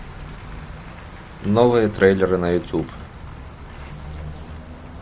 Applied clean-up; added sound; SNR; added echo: none; none; none; none.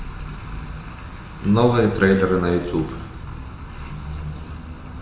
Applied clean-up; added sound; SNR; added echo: none; none; none; reverberation time 0.9 s.